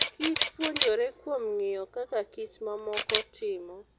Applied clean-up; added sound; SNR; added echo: none; Camera; 3 dB; none.